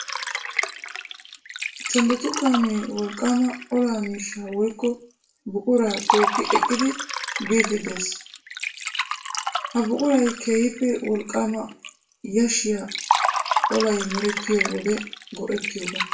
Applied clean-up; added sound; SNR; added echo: none; Liquid; 4 dB; reverberation time 0.3 s.